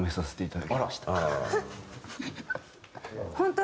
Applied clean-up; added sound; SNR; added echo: none; none; none; none.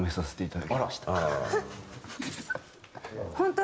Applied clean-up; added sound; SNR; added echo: none; Shatter / Crushing; 19 dB; none.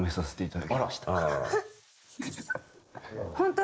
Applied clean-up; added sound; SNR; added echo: neural mask model Resemble Enhance denoiser.